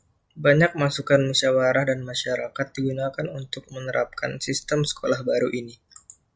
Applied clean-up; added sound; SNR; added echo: none; none; none; none.